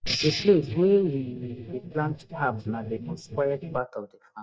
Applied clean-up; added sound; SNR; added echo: neural mask model DeepFilterNet 3.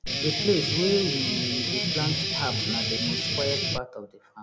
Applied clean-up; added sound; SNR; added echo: none; Guitar; -2 dB; none.